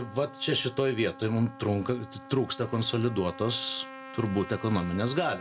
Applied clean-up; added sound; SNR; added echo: none; Trumpet; 16 dB; none.